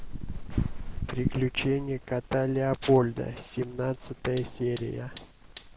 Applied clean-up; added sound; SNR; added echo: none; Fire; 6 dB; none.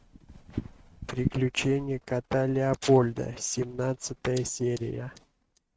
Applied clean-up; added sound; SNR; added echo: neural mask model RNNoise.